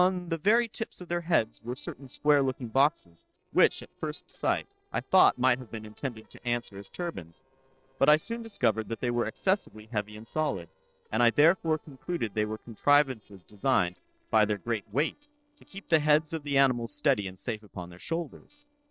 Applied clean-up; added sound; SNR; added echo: neural separator model SepFormer DNS4.